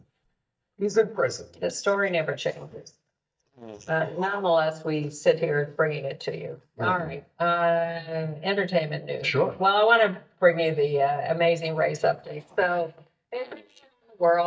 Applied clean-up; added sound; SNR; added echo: neural mask model DeepFilterNet 3.